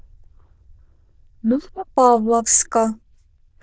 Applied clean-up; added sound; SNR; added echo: neural diffusion model UNIVERSE++.